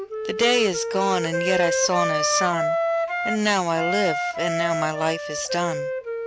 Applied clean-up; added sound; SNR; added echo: none; Wind instrument, woodwind instrument; 1 dB; none.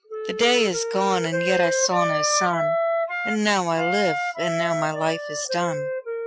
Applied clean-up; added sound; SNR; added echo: classical method Wiener filter.